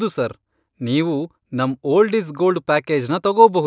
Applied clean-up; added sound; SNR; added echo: none; none; none; none.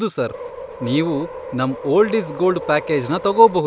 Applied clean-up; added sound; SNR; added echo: none; Subway, metro, underground; 13 dB; none.